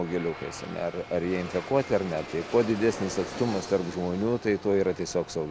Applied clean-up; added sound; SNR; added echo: none; Aircraft; 13 dB; none.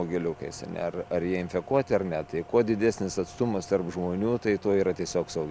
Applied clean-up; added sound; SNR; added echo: none; none; none; none.